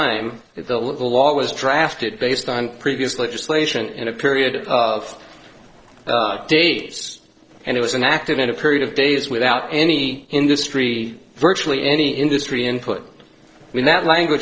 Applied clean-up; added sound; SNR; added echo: neural separator model SepFormer DNS4.